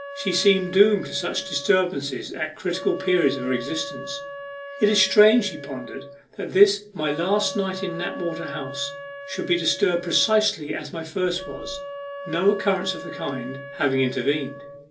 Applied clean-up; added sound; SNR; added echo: none; Wind instrument, woodwind instrument; 13 dB; reverberation time 0.3 s.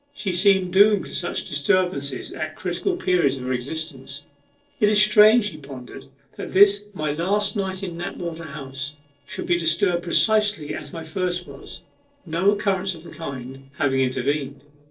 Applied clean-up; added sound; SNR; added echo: neural separator model SepFormer DNS4.